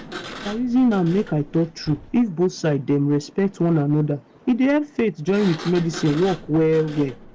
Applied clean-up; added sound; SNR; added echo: none; Sliding door; 18 dB; none.